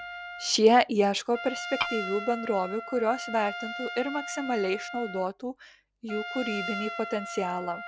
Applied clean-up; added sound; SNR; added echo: none; Tap / Glass + Trumpet; 9 dB; none.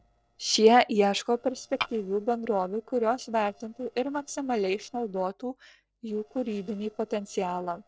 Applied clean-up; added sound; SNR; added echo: neural separator model SepFormer DNS4.